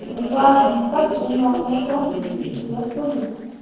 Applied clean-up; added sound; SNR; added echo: neural separator model SepFormer DNS4.